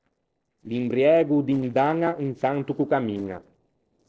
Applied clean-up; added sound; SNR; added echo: neural separator model SepFormer DNS4.